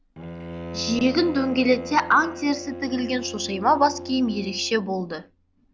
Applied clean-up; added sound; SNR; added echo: none; Bowed string instrument; 13 dB; none.